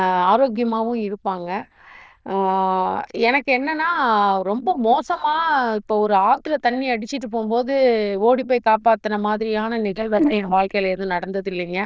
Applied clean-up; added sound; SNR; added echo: neural diffusion model UNIVERSE++.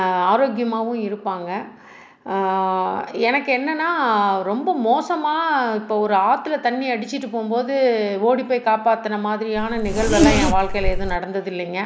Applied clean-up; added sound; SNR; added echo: none; Zipper (clothing); -1 dB; none.